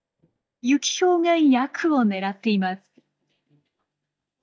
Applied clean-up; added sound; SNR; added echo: neural mask model DeepFilterNet 3.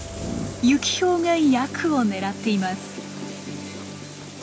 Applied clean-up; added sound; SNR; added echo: none; Bathtub (filling or washing); 20 dB; none.